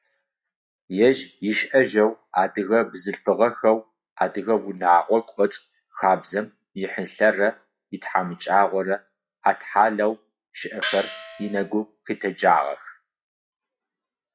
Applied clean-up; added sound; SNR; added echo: classical method log-MMSE.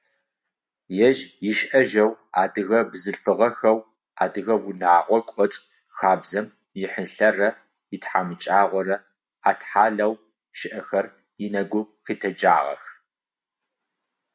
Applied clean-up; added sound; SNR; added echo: none; none; none; none.